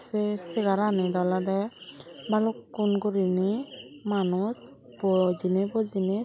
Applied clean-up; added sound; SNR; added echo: none; none; none; none.